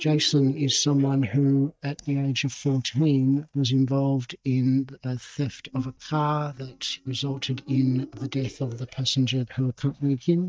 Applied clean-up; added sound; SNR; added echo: neural mask model DeepFilterNet 3.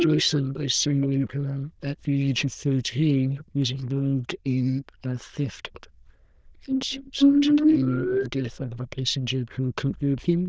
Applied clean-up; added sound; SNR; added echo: neural diffusion model UNIVERSE++.